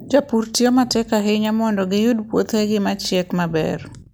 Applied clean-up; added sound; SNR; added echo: none; none; none; none.